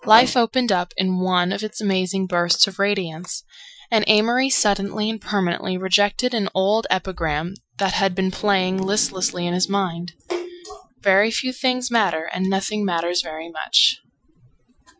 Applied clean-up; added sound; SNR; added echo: classical method Wiener filter.